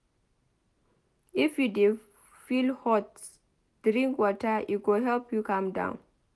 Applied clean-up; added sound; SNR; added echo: none; none; none; none.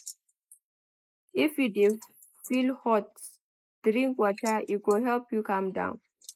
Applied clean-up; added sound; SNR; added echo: neural mask model Resemble Enhance denoiser.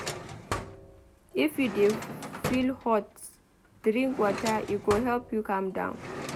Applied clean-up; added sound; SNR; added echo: none; Drawer open or close; 9 dB; none.